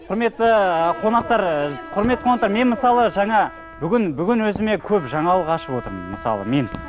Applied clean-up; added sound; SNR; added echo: none; Walk, footsteps + Trumpet; 16 dB; none.